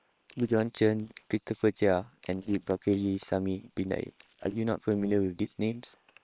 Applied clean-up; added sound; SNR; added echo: neural separator model SepFormer WHAM!.